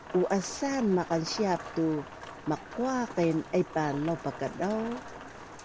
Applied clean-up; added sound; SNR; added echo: none; Rain; 13 dB; none.